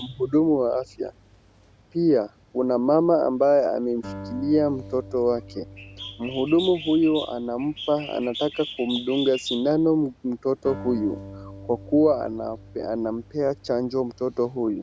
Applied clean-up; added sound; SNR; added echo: none; Acoustic guitar + Bird; 16 dB; none.